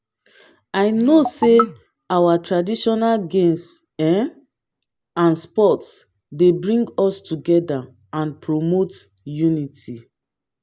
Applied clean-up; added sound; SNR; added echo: none; none; none; none.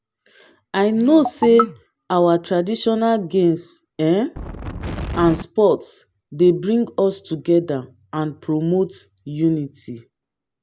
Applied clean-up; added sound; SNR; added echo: none; Wind; 8 dB; none.